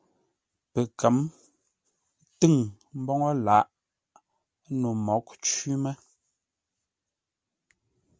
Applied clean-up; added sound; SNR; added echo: none; none; none; none.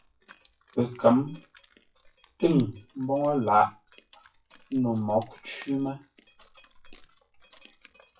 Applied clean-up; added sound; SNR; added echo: classical method WPE with log-MMSE.